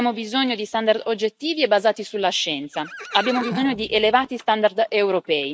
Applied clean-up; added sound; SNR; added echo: neural mask model RNNoise.